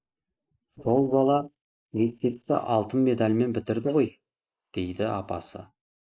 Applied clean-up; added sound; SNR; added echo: neural mask model Resemble Enhance denoiser.